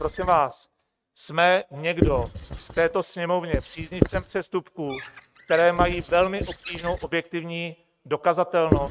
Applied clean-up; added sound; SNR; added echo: neural mask model RNNoise.